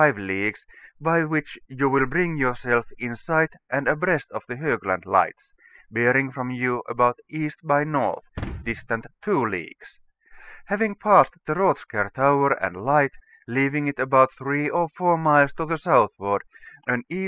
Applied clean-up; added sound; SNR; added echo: classical method spectral subtraction.